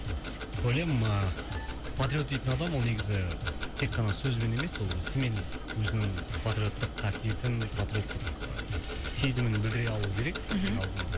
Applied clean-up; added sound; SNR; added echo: none; Tick-tock; 6 dB; none.